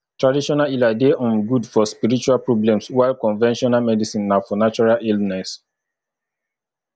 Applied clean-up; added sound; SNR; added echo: none; none; none; none.